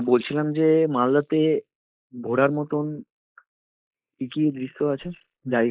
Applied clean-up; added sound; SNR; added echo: neural mask model Resemble Enhance denoiser.